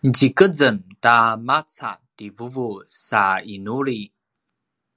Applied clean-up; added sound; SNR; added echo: none; none; none; none.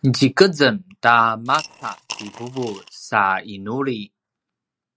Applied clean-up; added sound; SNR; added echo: neural mask model RNNoise.